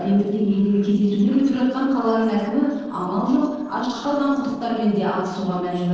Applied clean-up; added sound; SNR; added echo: neural separator model SepFormer DNS4.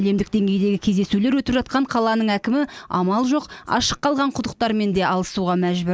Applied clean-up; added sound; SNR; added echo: none; none; none; none.